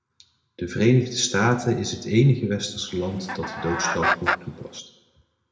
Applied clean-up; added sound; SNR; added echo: none; Chicken, rooster; 3 dB; reverberation time 0.5 s.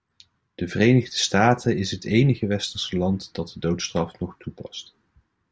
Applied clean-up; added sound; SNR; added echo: none; none; none; none.